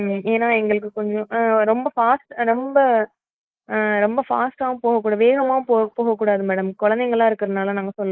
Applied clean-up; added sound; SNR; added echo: neural mask model Resemble Enhance denoiser.